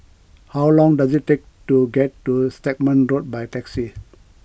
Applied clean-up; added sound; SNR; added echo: none; none; none; none.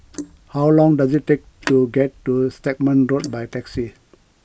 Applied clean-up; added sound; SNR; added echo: neural mask model Resemble Enhance denoiser.